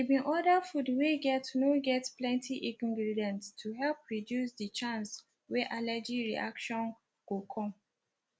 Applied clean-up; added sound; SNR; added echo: none; none; none; none.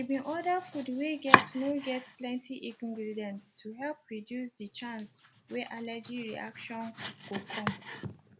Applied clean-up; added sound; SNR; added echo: none; Domestic sounds, home sounds; -1 dB; none.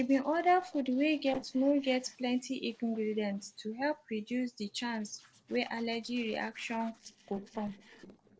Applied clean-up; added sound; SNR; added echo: neural separator model SepFormer DNS4.